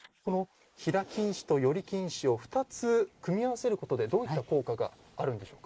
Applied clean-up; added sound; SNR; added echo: neural mask model Resemble Enhance denoiser.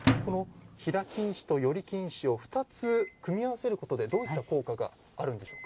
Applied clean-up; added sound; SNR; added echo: none; Microwave oven; 6 dB; none.